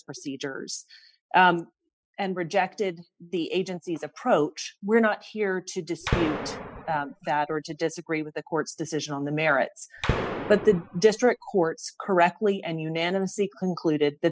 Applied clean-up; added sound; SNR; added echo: classical method spectral subtraction.